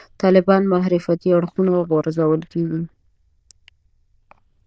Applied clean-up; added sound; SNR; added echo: neural diffusion model UNIVERSE++.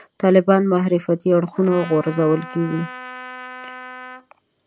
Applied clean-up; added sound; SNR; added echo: none; Trumpet; 16 dB; none.